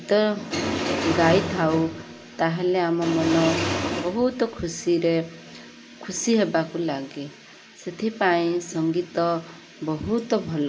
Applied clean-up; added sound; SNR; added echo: none; none; none; reverberation time 1.0 s.